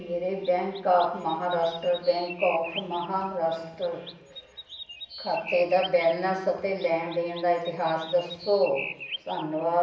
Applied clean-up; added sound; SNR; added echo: none; Chirp, tweet; 14 dB; reverberation time 0.7 s.